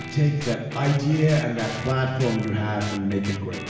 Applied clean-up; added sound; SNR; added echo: none; Guitar; 13 dB; reverberation time 1.2 s.